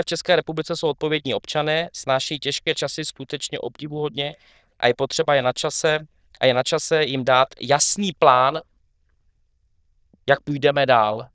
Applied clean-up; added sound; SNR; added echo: neural diffusion model UNIVERSE++.